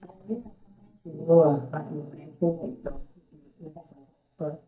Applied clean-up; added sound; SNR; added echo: neural mask model DeepFilterNet 3.